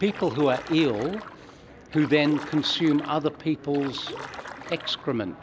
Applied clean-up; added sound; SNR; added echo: none; Stream; 14 dB; none.